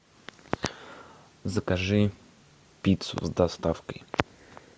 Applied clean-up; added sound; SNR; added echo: none; none; none; none.